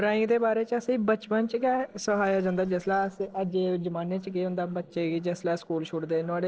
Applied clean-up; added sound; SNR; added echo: neural separator model SepFormer DNS4.